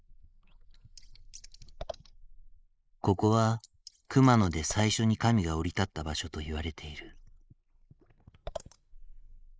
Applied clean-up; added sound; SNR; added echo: neural mask model Resemble Enhance denoiser.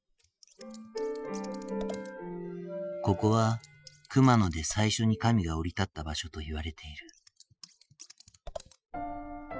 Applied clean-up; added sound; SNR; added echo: classical method Wiener filter.